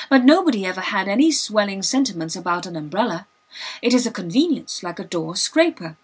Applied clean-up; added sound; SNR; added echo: none; none; none; none.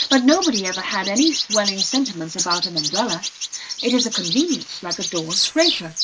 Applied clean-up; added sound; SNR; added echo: neural mask model Resemble Enhance denoiser.